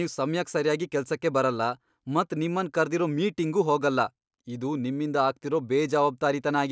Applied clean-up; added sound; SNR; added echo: none; none; none; none.